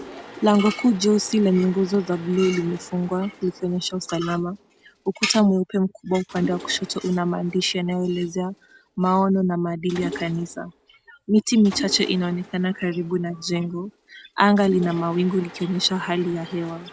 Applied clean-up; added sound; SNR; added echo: none; Mechanisms; 18 dB; none.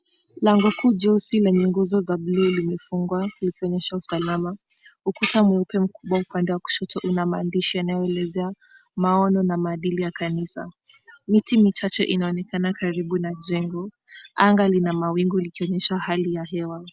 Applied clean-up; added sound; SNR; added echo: none; none; none; none.